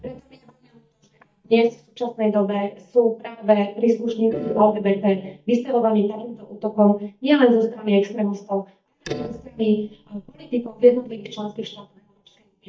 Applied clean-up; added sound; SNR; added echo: neural mask model DeepFilterNet 3.